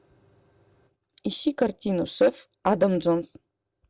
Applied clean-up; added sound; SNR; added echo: none; none; none; none.